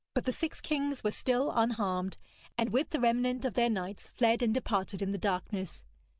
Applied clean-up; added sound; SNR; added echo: none; none; none; none.